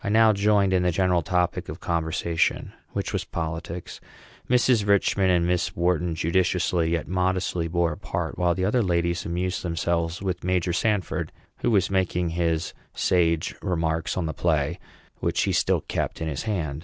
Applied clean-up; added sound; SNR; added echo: none; none; none; none.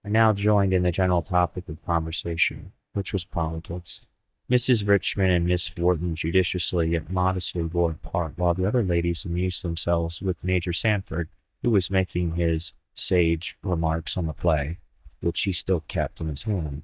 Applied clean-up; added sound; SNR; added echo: neural mask model DeepFilterNet 3.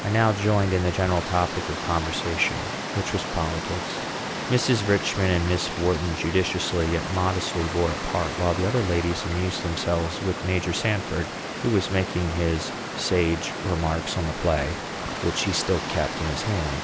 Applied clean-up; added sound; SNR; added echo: none; Water; 6 dB; none.